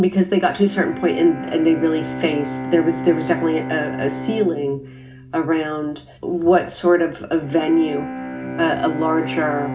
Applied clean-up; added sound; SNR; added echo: none; Bowed string instrument; 10 dB; reverberation time 0.4 s.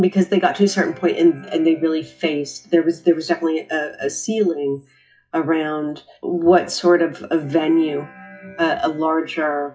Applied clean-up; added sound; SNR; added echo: classical method WPE with log-MMSE.